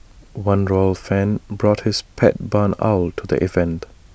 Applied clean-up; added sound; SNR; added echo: none; none; none; none.